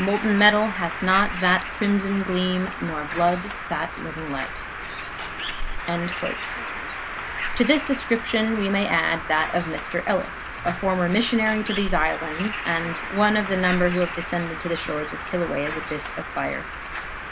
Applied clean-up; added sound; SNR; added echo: none; Bird; 6 dB; none.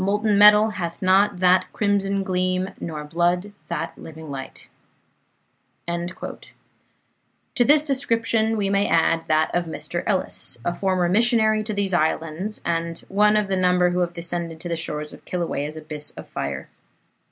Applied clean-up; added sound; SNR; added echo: none; none; none; none.